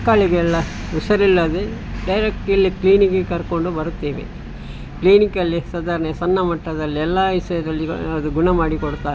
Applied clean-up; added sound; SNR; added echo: none; none; none; none.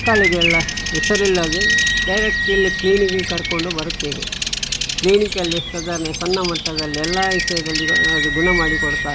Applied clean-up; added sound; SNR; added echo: none; Bird vocalization, bird call, bird song + Wind instrument, woodwind instrument; 0 dB; none.